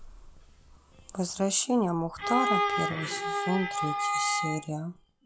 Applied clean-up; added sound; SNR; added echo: classical method log-MMSE.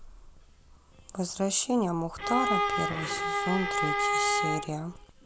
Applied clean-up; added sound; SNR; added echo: none; Bowed string instrument; -3 dB; none.